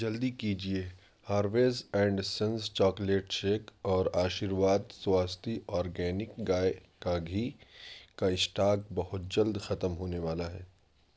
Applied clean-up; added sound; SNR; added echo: none; none; none; none.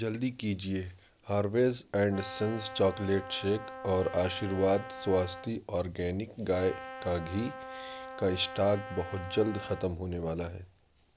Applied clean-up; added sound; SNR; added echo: none; Brass instrument; 12 dB; none.